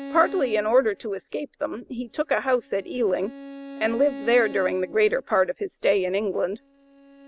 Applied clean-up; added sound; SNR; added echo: none; Bowed string instrument; 16 dB; none.